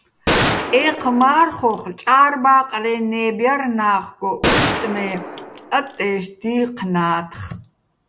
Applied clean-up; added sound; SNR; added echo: none; Gunshot, gunfire; 3 dB; none.